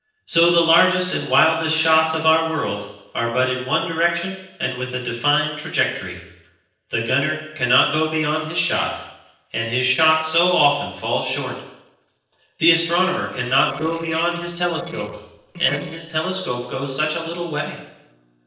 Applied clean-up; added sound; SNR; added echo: neural separator model SepFormer DNS4.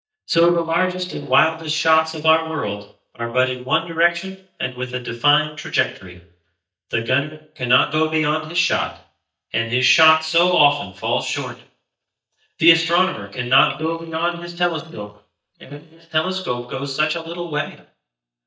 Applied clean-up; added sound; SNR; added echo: neural mask model DeepFilterNet 3.